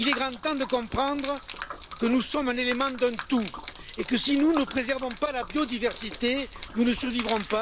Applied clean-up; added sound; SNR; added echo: none; Gurgling / Liquid; 12 dB; none.